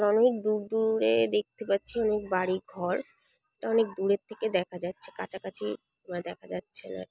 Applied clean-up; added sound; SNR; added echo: none; none; none; none.